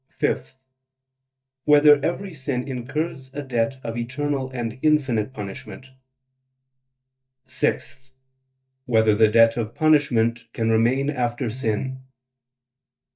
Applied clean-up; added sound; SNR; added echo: neural mask model DeepFilterNet 3.